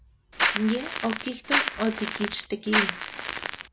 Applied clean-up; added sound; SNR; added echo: none; Crackle; -3 dB; none.